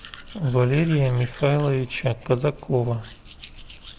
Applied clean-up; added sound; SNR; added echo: none; Domestic sounds, home sounds; 19 dB; none.